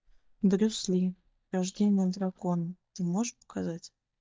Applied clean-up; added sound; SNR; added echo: neural mask model DeepFilterNet 3.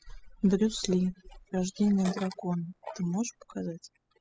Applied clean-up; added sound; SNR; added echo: classical method spectral subtraction.